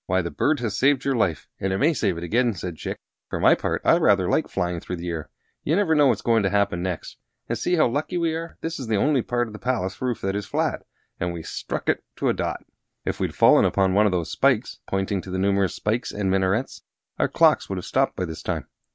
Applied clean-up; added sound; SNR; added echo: none; none; none; none.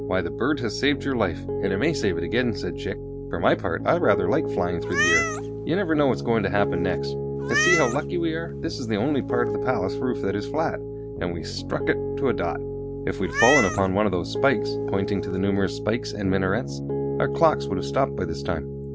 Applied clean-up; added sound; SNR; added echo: none; Piano + Meow; 3 dB; none.